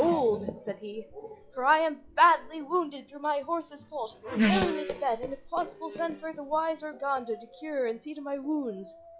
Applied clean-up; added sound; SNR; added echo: classical method log-MMSE.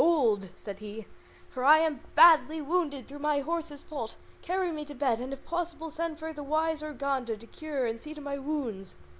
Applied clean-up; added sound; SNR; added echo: none; none; none; none.